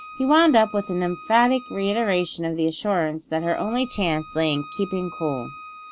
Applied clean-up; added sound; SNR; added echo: none; Bowed string instrument; 18 dB; none.